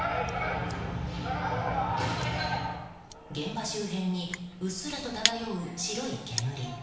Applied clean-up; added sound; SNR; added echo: none; Crushing; 8 dB; reverberation time 0.9 s.